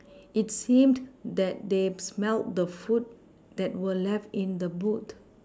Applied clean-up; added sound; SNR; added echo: none; none; none; none.